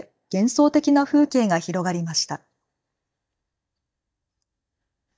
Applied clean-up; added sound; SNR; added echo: neural mask model DeepFilterNet 3.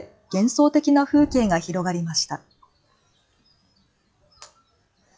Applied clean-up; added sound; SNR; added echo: classical method log-MMSE.